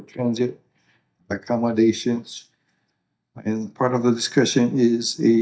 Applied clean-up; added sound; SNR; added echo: neural mask model DeepFilterNet 3.